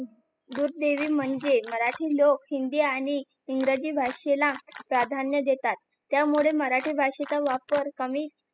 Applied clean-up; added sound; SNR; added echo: classical method spectral subtraction.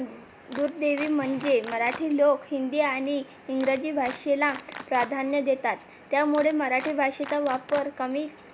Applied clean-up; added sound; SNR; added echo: none; Clapping; 16 dB; none.